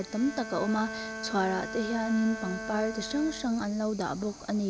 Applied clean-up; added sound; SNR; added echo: none; Bowed string instrument; 10 dB; none.